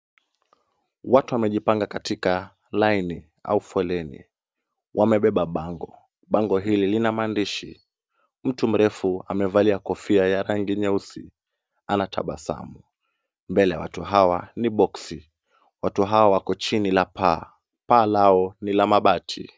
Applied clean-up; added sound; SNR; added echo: none; none; none; none.